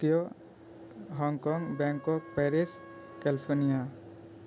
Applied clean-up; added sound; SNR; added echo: none; Trumpet; 20 dB; none.